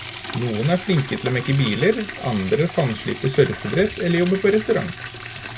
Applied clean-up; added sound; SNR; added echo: none; Liquid; 11 dB; none.